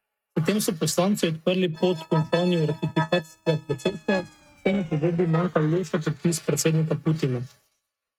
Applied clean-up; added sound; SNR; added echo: neural mask model RNNoise.